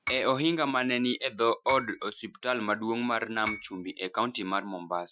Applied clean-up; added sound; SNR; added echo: classical method Wiener filter.